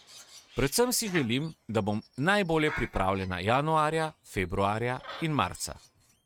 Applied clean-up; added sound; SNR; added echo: neural mask model RNNoise.